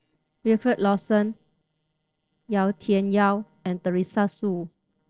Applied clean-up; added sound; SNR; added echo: neural separator model SepFormer DNS4.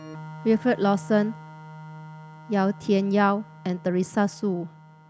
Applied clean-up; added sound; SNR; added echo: none; Organ; 17 dB; none.